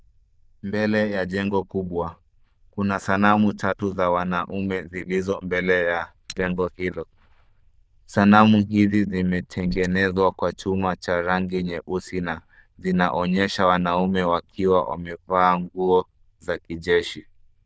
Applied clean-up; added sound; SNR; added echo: neural diffusion model UNIVERSE++.